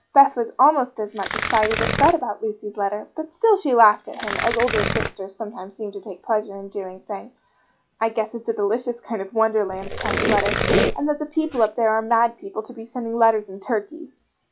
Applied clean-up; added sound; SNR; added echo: classical method log-MMSE.